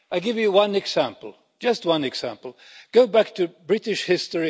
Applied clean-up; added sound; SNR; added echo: none; none; none; none.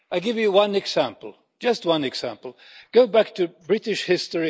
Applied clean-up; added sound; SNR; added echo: neural mask model Resemble Enhance denoiser.